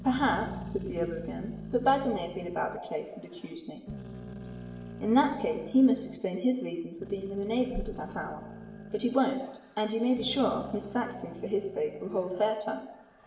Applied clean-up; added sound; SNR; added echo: none; Growling; 13 dB; reverberation time 0.8 s.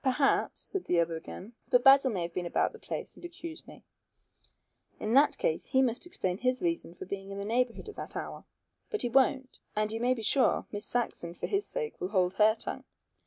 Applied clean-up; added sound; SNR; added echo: none; none; none; none.